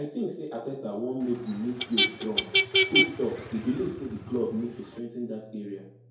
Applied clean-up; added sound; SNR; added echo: none; Motor vehicle (road); -3 dB; reverberation time 2.3 s.